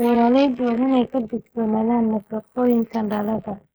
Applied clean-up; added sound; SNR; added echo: neural mask model Resemble Enhance denoiser.